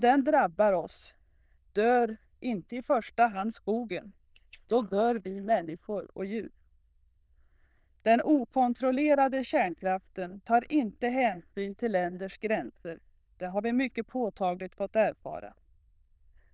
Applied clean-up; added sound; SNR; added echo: neural diffusion model UNIVERSE++.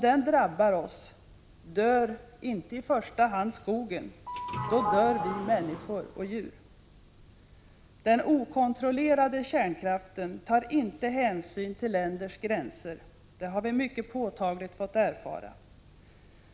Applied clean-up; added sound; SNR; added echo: none; Sliding door / Doorbell; 4 dB; none.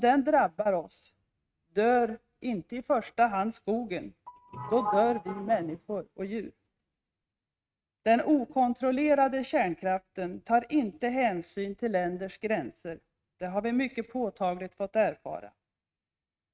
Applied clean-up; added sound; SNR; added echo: neural mask model RNNoise.